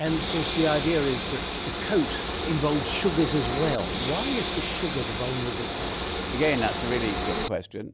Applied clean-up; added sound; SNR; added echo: none; Train; 2 dB; none.